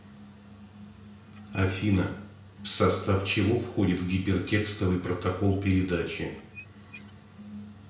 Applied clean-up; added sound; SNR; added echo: none; Squeak / Dishes, pots, and pans; 17 dB; reverberation time 0.5 s.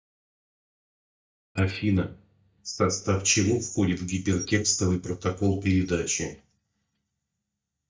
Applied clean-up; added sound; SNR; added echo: neural mask model DeepFilterNet 3.